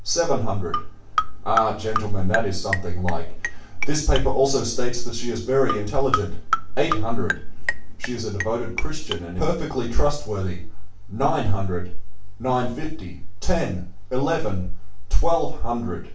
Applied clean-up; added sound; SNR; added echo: none; Marimba, xylophone; 10 dB; reverberation time 0.4 s.